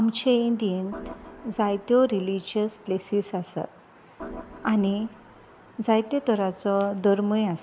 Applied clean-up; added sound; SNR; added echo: none; Organ; 19 dB; none.